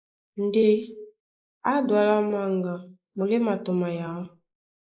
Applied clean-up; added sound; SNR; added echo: neural mask model Resemble Enhance denoiser.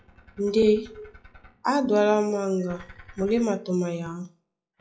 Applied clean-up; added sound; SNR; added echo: classical method log-MMSE.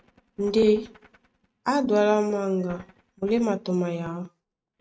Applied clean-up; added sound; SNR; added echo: neural mask model RNNoise.